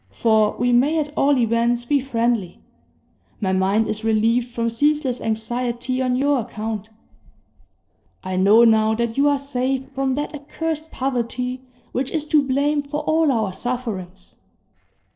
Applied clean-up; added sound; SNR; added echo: neural separator model SepFormer DNS4.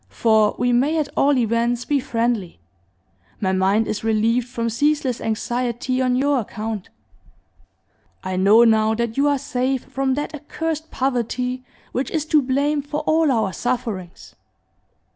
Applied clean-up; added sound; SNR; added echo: none; none; none; none.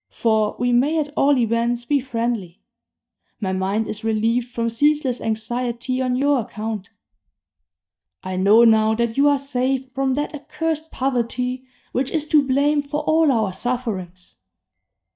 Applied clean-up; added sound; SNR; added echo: neural mask model DeepFilterNet 3.